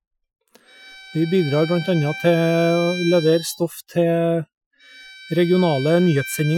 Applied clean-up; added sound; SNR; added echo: classical method Wiener filter.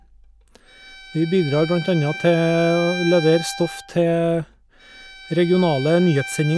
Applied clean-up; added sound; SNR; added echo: none; Bowed string instrument; 13 dB; none.